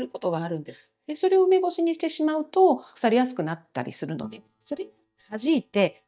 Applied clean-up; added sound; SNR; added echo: neural mask model DeepFilterNet 3.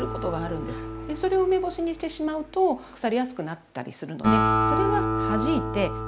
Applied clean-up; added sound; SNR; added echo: none; Acoustic guitar; 1 dB; none.